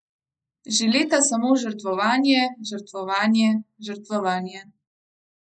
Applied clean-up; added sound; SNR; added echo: neural mask model Resemble Enhance denoiser.